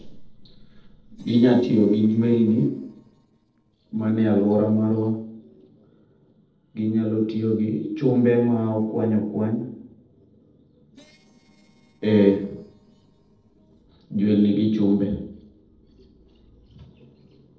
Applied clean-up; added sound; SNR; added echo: neural separator model SepFormer DNS4.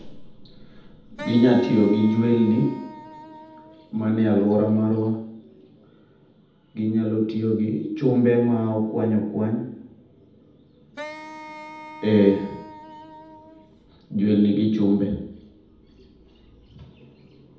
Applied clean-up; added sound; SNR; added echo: none; Wind instrument, woodwind instrument; 17 dB; reverberation time 0.8 s.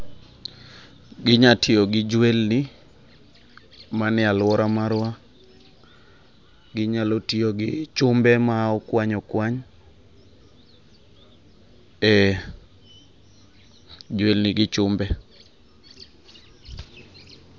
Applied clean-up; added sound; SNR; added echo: none; none; none; none.